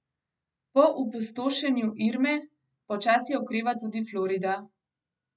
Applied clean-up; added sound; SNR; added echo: none; none; none; none.